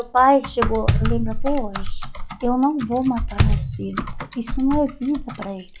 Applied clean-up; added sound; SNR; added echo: classical method log-MMSE.